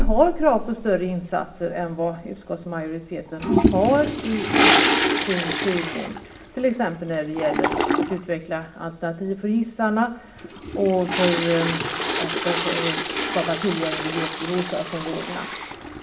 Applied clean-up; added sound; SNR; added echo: none; Toilet flush; 0 dB; reverberation time 0.8 s.